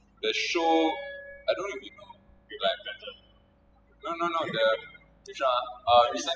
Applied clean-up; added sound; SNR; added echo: classical method spectral subtraction.